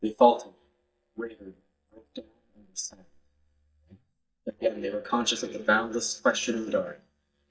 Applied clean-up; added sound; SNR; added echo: neural mask model DeepFilterNet 3.